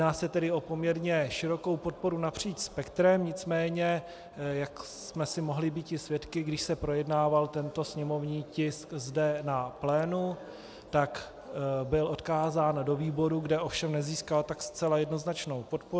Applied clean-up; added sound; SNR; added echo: none; none; none; none.